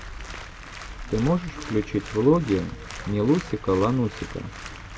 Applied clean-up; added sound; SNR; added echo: none; Applause; 16 dB; none.